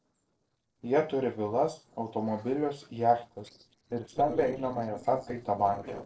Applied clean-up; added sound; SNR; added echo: neural separator model SepFormer DNS4.